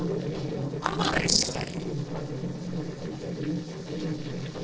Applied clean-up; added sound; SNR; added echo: neural separator model SepFormer DNS4.